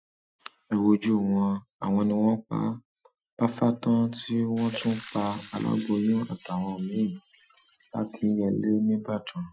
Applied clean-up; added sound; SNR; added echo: classical method Wiener filter.